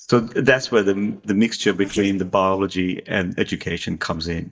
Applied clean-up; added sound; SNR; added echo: neural mask model DeepFilterNet 3.